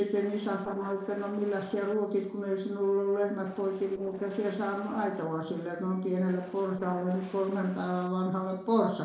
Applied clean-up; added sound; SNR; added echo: neural separator model SepFormer DNS4.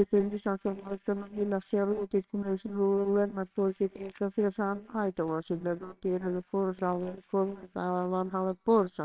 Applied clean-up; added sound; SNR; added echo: neural separator model SepFormer WHAMR!.